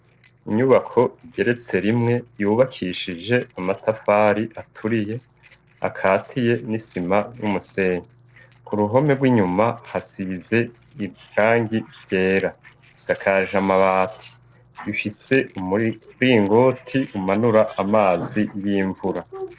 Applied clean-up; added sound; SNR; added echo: neural separator model SepFormer DNS4.